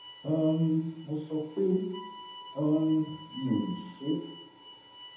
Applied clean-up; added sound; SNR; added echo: none; Bowed string instrument; 18 dB; reverberation time 0.8 s.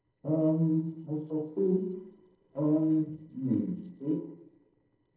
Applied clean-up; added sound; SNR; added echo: neural separator model SepFormer DNS4.